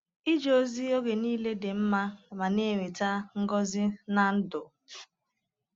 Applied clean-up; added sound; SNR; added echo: none; none; none; none.